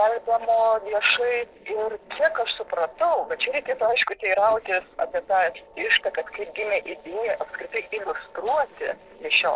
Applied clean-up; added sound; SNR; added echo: neural separator model SepFormer DNS4.